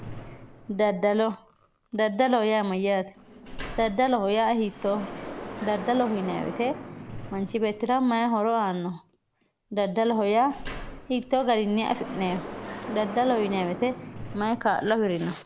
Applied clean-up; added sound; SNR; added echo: none; Sliding door; 13 dB; none.